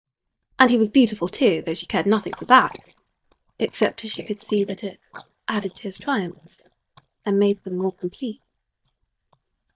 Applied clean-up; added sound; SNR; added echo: neural mask model DeepFilterNet 3.